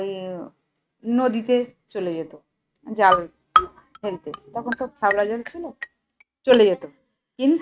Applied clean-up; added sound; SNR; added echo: neural mask model RNNoise.